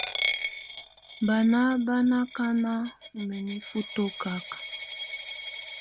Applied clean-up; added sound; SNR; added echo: none; Coin (dropping); 7 dB; none.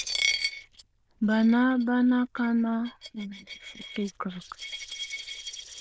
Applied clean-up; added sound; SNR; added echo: neural diffusion model UNIVERSE++.